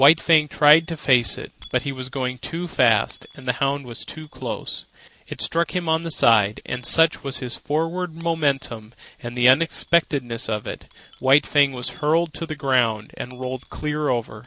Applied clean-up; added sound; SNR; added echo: none; Coin (dropping) / Dishes, pots, and pans; 18 dB; none.